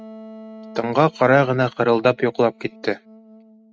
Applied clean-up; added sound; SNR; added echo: neural mask model RNNoise.